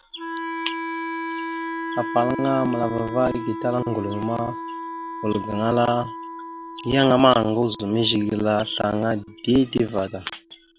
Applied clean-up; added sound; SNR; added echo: none; Wind instrument, woodwind instrument; 9 dB; none.